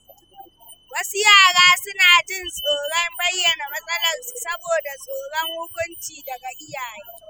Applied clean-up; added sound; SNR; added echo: classical method spectral subtraction.